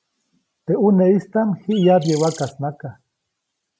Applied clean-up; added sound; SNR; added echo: none; Bird; 16 dB; none.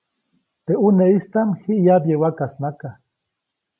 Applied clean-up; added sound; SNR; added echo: none; none; none; none.